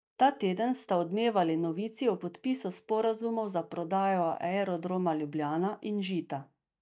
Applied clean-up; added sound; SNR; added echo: neural mask model DeepFilterNet 3.